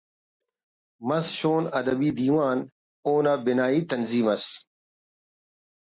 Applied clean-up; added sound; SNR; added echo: neural mask model DeepFilterNet 3.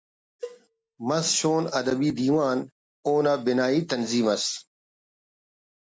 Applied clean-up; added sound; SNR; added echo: none; Cowbell; 18 dB; none.